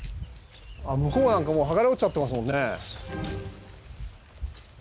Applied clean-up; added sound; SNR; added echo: none; Musical instrument; 14 dB; none.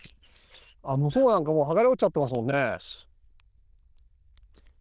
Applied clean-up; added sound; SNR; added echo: neural diffusion model UNIVERSE++.